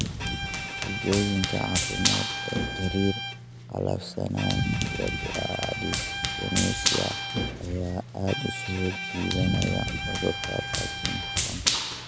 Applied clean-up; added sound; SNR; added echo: none; Run + Bowed string instrument; -1 dB; none.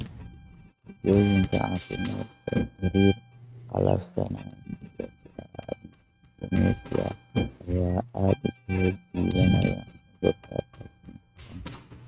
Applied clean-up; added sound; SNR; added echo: neural mask model RNNoise.